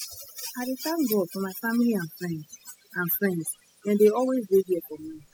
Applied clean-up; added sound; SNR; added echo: classical method spectral subtraction.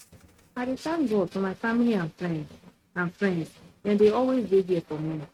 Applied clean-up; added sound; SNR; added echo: neural mask model RNNoise.